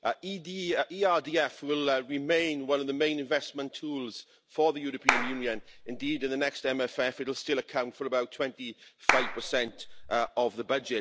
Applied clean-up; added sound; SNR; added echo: none; Clapping; 1 dB; none.